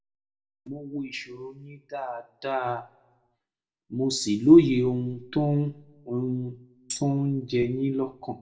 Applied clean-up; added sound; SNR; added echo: none; Tambourine; 15 dB; reverberation time 0.4 s.